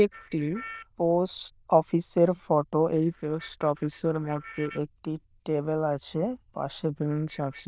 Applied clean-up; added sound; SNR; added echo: neural diffusion model UNIVERSE++.